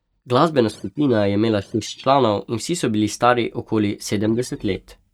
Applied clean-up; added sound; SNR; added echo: neural mask model DeepFilterNet 3.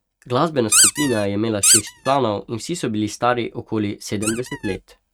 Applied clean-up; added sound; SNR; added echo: neural mask model RNNoise.